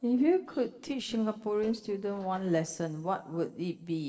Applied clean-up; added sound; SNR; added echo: neural separator model SepFormer DNS4.